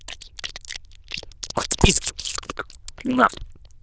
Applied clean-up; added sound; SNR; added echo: neural diffusion model UNIVERSE++.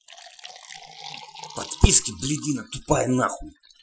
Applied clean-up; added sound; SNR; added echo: classical method Wiener filter.